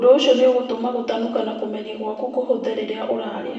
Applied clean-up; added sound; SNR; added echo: none; none; none; reverberation time 0.9 s.